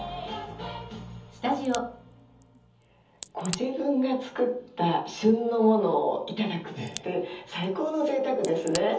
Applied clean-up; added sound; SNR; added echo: none; Crack; 15 dB; reverberation time 0.7 s.